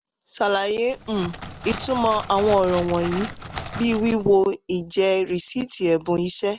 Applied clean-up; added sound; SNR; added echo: none; Crackle; 11 dB; none.